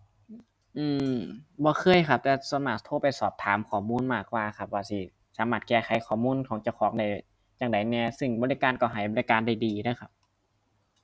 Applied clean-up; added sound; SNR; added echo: none; none; none; none.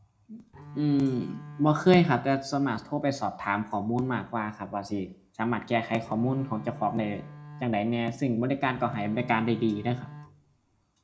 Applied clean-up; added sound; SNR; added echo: none; Bowed string instrument; 16 dB; reverberation time 0.3 s.